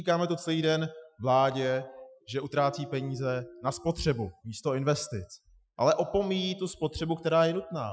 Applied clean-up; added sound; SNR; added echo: classical method Wiener filter.